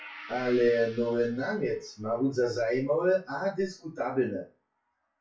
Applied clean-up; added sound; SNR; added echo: classical method WPE with log-MMSE.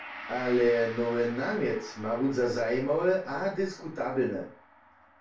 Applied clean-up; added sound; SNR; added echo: none; Gong; 17 dB; reverberation time 0.2 s.